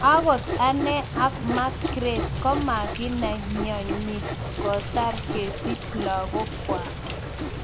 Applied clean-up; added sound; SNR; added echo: none; Rain + Sawing; 3 dB; none.